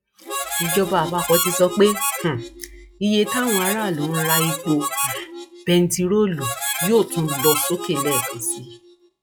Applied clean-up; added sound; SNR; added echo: classical method log-MMSE.